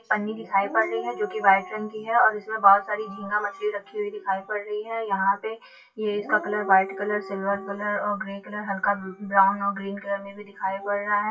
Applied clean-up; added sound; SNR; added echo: classical method WPE with log-MMSE.